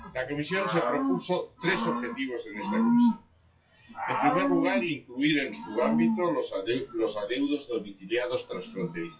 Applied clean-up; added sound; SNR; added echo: classical method WPE with log-MMSE.